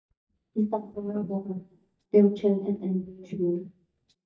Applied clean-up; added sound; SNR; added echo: neural mask model DeepFilterNet 3.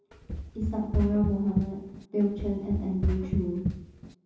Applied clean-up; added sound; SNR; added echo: none; Run; 2 dB; reverberation time 0.9 s.